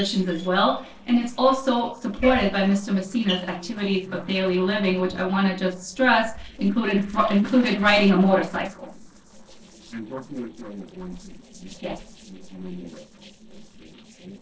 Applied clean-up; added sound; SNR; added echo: neural separator model SepFormer DNS4.